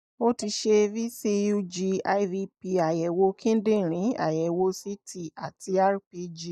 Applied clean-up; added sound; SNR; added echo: neural mask model DeepFilterNet 3.